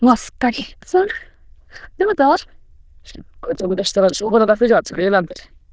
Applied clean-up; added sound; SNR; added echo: neural diffusion model UNIVERSE++.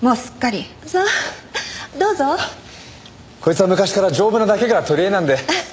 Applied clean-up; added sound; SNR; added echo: none; none; none; none.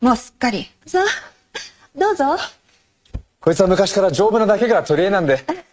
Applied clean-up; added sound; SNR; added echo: neural mask model RNNoise.